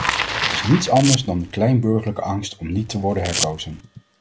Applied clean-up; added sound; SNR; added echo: none; Domestic sounds, home sounds + Bicycle; 6 dB; none.